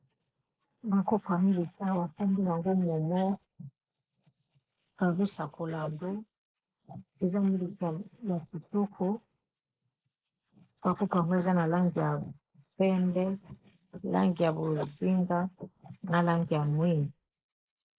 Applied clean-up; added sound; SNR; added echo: neural mask model Resemble Enhance denoiser.